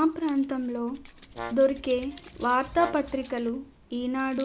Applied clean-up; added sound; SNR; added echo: none; Brass instrument + Hands; 17 dB; none.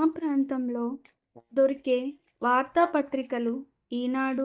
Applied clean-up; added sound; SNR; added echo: neural mask model DeepFilterNet 3.